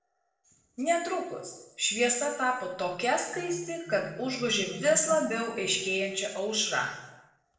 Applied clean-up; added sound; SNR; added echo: neural separator model SepFormer DNS4.